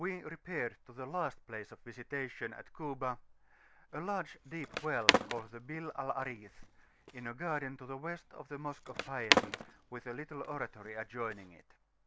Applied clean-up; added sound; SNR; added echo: none; Skateboard; -4 dB; none.